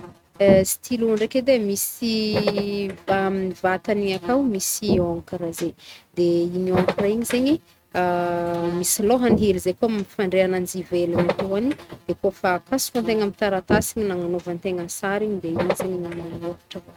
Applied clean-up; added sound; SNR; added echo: neural mask model RNNoise.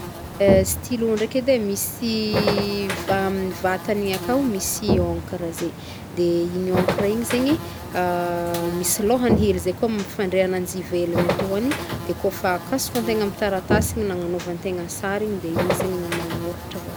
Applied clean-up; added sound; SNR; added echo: none; Buzz; 4 dB; none.